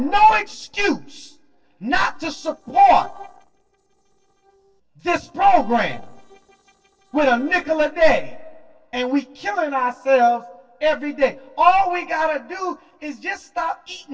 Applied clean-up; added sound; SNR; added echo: neural separator model SepFormer DNS4.